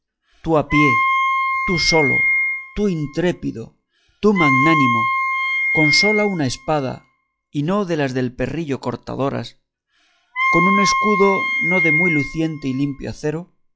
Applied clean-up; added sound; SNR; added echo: classical method log-MMSE.